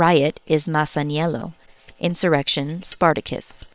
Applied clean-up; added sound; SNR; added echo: neural separator model SepFormer WHAM!.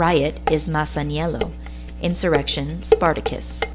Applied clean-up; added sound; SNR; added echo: none; Dishes, pots, and pans; 5 dB; none.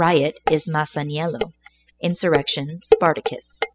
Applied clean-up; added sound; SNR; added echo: classical method spectral subtraction.